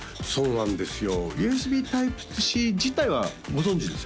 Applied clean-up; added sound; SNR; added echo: none; Rattle (instrument); 19 dB; none.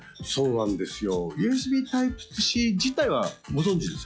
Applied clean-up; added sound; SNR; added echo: classical method log-MMSE.